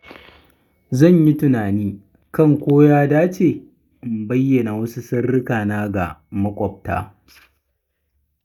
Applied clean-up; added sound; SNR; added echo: neural mask model DeepFilterNet 3.